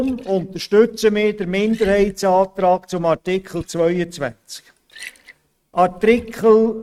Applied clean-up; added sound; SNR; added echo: neural mask model RNNoise.